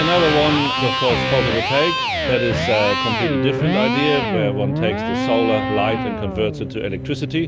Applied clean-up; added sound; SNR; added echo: none; Electric guitar; 1 dB; none.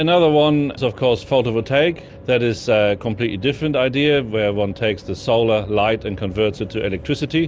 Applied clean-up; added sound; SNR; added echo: none; none; none; none.